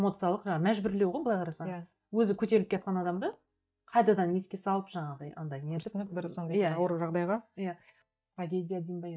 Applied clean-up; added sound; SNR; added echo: neural mask model DeepFilterNet 3.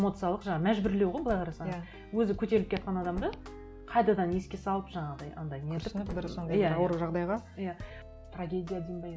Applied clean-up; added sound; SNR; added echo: none; Slam; 16 dB; none.